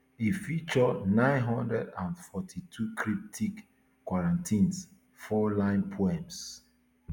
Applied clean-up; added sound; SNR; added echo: none; none; none; none.